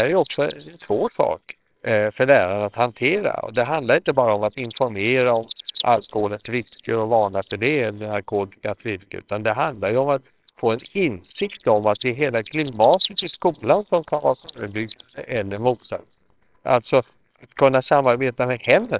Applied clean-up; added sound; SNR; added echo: neural separator model SepFormer WHAMR!.